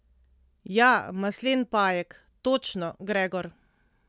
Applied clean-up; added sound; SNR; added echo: none; none; none; none.